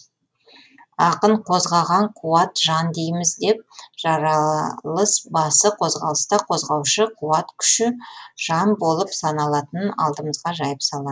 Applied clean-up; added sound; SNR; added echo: none; none; none; none.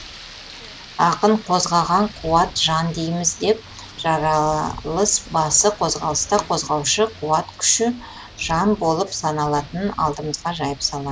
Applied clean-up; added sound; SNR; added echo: none; Rain; 18 dB; none.